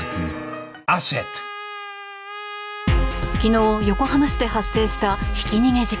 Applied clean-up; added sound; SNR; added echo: none; Trumpet; 12 dB; none.